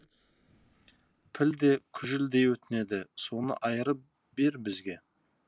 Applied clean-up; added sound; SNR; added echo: neural mask model Resemble Enhance denoiser.